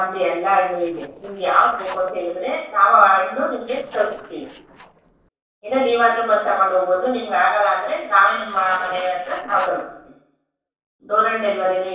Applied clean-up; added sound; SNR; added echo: neural separator model SepFormer DNS4.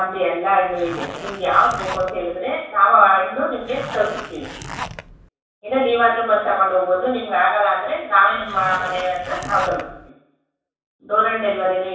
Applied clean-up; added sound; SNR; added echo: none; Zipper (clothing); 13 dB; reverberation time 0.7 s.